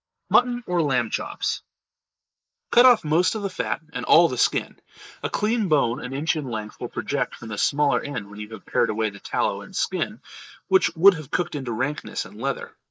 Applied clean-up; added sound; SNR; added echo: neural mask model Resemble Enhance denoiser.